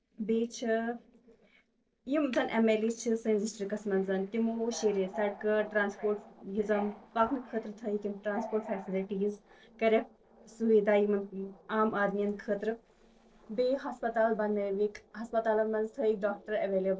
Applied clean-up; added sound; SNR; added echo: neural separator model SepFormer DNS4.